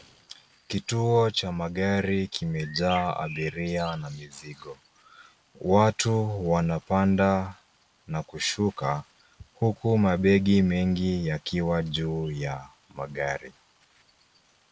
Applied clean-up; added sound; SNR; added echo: none; Bird; 16 dB; none.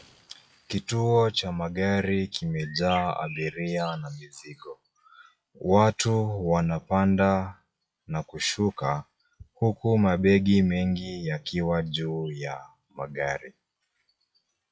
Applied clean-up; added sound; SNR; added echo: classical method log-MMSE.